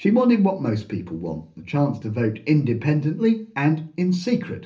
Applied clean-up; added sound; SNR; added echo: none; none; none; reverberation time 0.3 s.